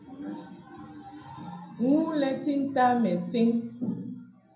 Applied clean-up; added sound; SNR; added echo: none; none; none; reverberation time 0.6 s.